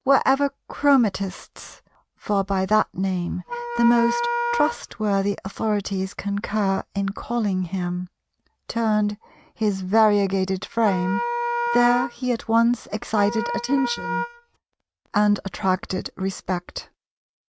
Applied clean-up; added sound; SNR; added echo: neural mask model RNNoise.